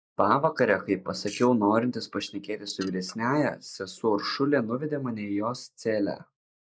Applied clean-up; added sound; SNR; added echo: neural mask model Resemble Enhance denoiser.